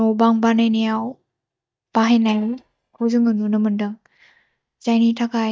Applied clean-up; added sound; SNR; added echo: neural mask model DeepFilterNet 3.